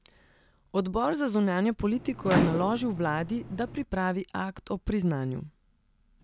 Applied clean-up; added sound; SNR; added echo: none; Microwave oven; 5 dB; none.